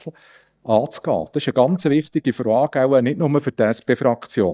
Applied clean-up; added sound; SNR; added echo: neural mask model DeepFilterNet 3.